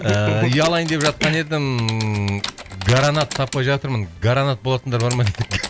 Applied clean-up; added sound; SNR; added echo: none; Typing; 13 dB; none.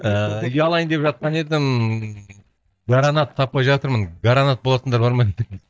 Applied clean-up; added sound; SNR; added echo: neural mask model DeepFilterNet 3.